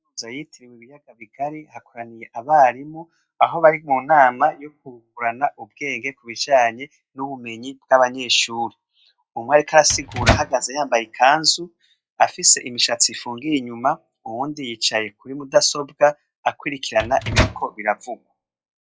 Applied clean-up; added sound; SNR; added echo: classical method log-MMSE.